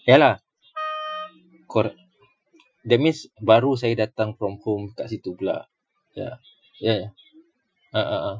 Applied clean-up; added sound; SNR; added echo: classical method Wiener filter.